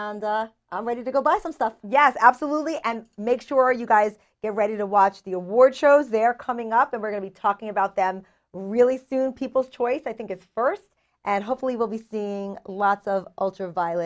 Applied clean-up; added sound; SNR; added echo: none; none; none; none.